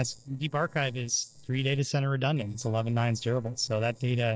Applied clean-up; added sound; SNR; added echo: neural separator model SepFormer DNS4.